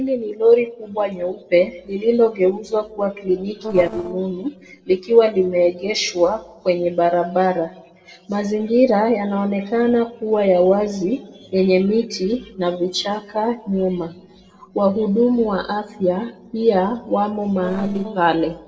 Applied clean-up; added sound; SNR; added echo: neural separator model SepFormer DNS4.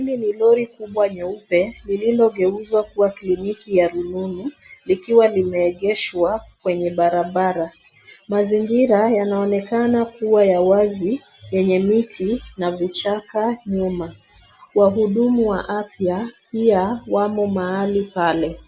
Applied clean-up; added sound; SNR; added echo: none; none; none; none.